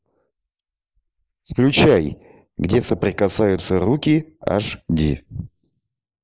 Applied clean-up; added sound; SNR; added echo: neural mask model Resemble Enhance denoiser.